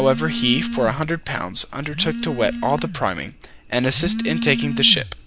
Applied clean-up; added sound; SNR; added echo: none; Telephone; 6 dB; none.